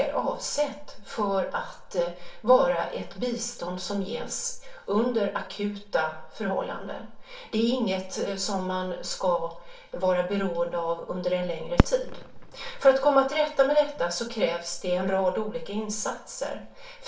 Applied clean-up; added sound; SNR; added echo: none; Fireworks; 3 dB; reverberation time 0.3 s.